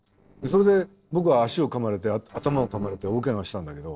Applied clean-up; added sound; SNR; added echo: neural separator model SepFormer DNS4.